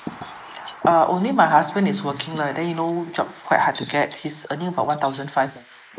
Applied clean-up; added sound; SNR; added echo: neural mask model Resemble Enhance denoiser.